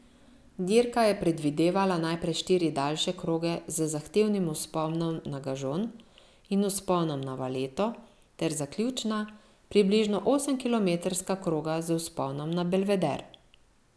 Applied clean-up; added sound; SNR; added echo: none; none; none; none.